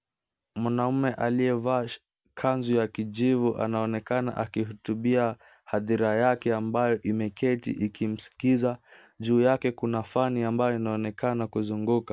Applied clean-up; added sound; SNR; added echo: none; none; none; none.